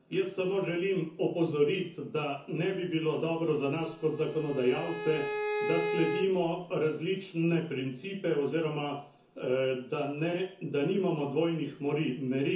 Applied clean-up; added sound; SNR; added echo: none; Bowed string instrument; 5 dB; reverberation time 0.6 s.